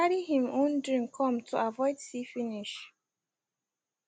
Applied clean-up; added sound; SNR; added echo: none; none; none; none.